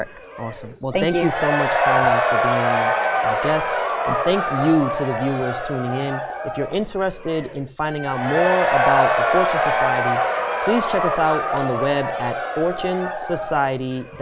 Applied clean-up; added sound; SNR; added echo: none; Crowd / Cheering; -2 dB; none.